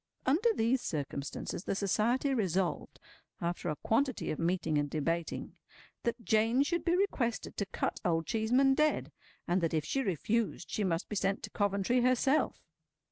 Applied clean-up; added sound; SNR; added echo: none; none; none; none.